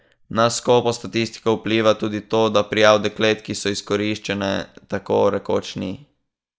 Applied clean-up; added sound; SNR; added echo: neural mask model Resemble Enhance denoiser.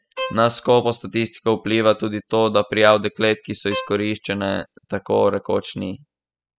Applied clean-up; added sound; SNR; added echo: classical method spectral subtraction.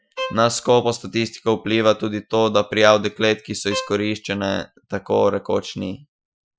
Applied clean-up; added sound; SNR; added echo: classical method Wiener filter.